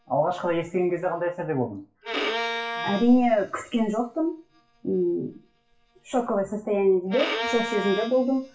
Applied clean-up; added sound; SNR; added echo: classical method WPE with log-MMSE.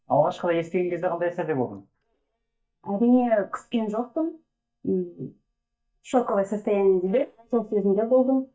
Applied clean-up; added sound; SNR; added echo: neural mask model DeepFilterNet 3.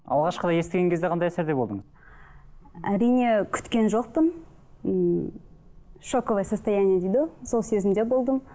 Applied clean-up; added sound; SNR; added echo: none; none; none; none.